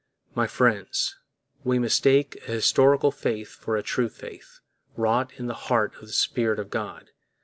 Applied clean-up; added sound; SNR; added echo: none; none; none; none.